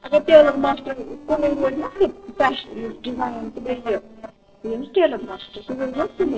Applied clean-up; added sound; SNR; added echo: neural separator model SepFormer DNS4.